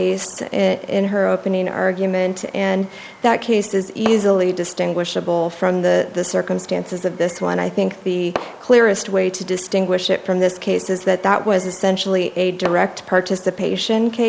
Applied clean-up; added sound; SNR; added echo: none; Fireworks; 19 dB; none.